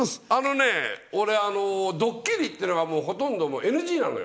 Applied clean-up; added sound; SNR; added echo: neural mask model Resemble Enhance denoiser.